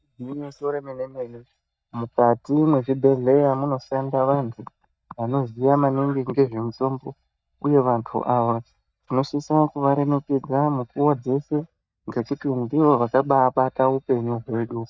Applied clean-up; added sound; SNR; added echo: neural mask model DeepFilterNet 3.